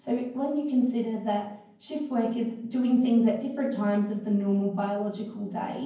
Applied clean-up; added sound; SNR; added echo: none; none; none; reverberation time 0.9 s.